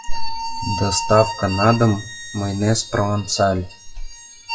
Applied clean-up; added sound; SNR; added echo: classical method WPE with log-MMSE.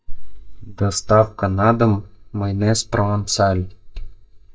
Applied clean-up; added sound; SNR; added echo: neural mask model DeepFilterNet 3.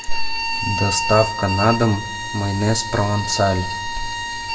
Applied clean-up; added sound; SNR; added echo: none; Bowed string instrument; 6 dB; reverberation time 1.5 s.